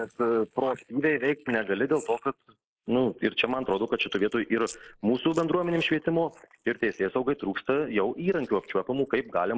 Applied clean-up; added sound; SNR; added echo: neural mask model Resemble Enhance denoiser.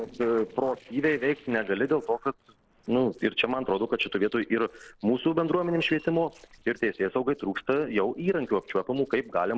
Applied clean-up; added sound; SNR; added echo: neural separator model SepFormer DNS4.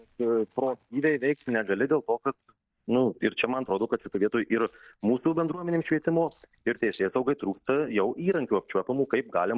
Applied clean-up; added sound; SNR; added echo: neural mask model DeepFilterNet 3.